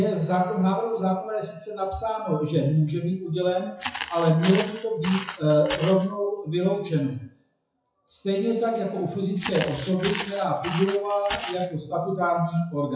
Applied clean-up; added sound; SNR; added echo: classical method WPE with log-MMSE.